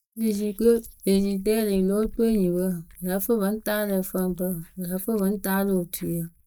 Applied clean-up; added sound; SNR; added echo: neural mask model DeepFilterNet 3.